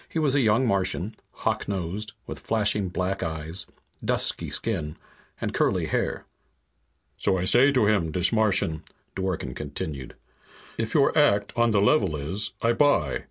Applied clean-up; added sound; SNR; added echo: none; none; none; none.